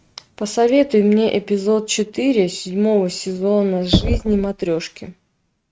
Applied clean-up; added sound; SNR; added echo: neural mask model RNNoise.